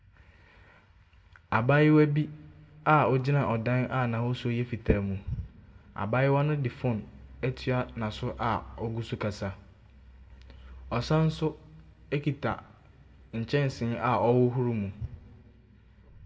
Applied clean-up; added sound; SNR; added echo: none; none; none; reverberation time 0.6 s.